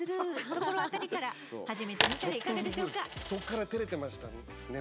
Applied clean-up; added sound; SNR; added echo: none; Coin (dropping); -1 dB; none.